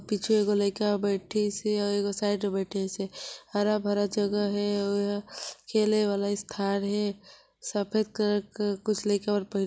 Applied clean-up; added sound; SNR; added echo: none; none; none; none.